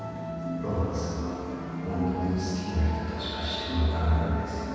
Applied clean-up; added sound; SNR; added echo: none; none; none; reverberation time 2.1 s.